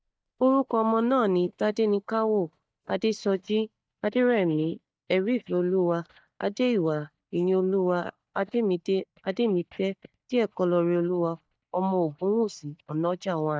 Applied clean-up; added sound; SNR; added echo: neural mask model DeepFilterNet 3.